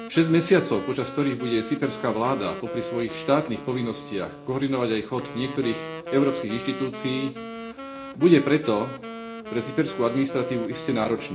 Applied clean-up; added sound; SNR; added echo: none; Wind instrument, woodwind instrument; 11 dB; reverberation time 0.4 s.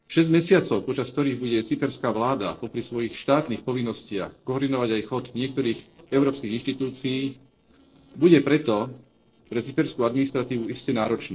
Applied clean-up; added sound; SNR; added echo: neural separator model SepFormer DNS4.